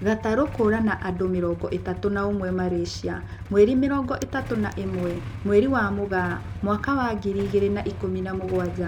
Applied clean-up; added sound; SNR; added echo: none; Idling / Engine starting / Motorcycle / Accelerating, revving, vroom; 10 dB; none.